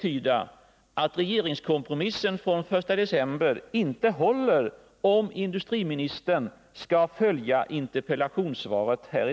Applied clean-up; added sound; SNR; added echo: none; none; none; none.